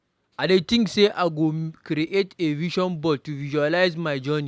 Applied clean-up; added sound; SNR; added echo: none; none; none; none.